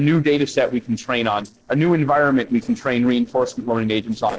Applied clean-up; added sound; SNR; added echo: neural separator model SepFormer DNS4.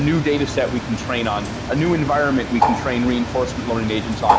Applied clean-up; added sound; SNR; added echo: none; Bird; 3 dB; none.